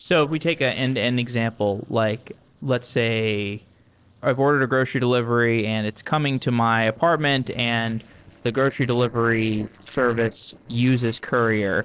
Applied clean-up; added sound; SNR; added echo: neural separator model SepFormer DNS4.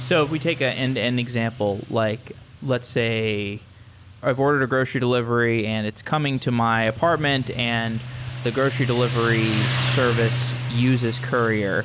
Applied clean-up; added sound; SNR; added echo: none; Motorcycle; 8 dB; none.